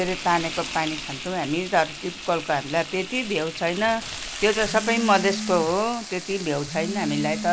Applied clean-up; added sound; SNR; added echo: none; Frying (food); 11 dB; none.